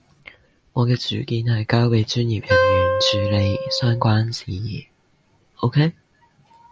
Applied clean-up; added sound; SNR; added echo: none; Wind instrument, woodwind instrument; 0 dB; none.